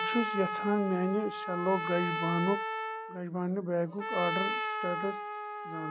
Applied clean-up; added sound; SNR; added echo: none; Trumpet; 3 dB; none.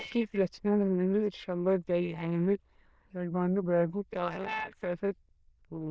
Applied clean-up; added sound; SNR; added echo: neural diffusion model UNIVERSE++.